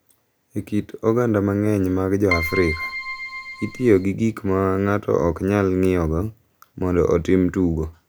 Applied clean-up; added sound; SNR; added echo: none; Keyboard (musical); 8 dB; none.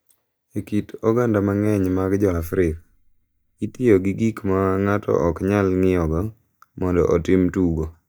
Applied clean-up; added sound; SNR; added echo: neural mask model DeepFilterNet 3.